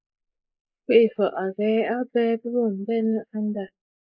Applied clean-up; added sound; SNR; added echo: neural mask model Resemble Enhance denoiser.